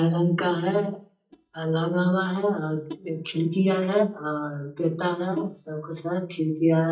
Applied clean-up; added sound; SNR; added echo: neural mask model DeepFilterNet 3.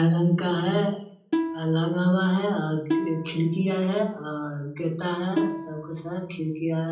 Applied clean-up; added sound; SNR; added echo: none; Plucked string instrument; 6 dB; reverberation time 0.6 s.